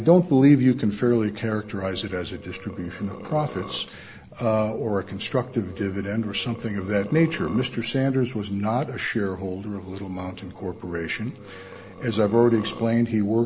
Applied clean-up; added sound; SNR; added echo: none; Burping, eructation; 17 dB; none.